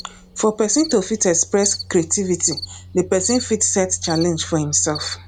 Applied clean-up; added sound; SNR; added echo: none; Cricket; 14 dB; none.